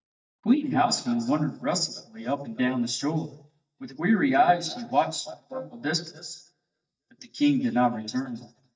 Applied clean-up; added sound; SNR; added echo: neural mask model DeepFilterNet 3.